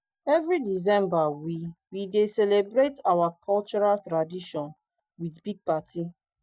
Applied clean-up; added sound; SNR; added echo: neural mask model DeepFilterNet 3.